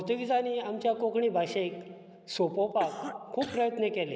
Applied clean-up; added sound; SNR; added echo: none; Cough; 12 dB; none.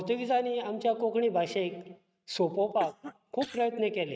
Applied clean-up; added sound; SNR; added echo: neural mask model RNNoise.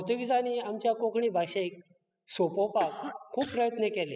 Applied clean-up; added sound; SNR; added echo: classical method spectral subtraction.